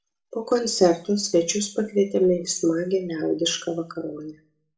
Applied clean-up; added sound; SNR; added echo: none; none; none; reverberation time 0.3 s.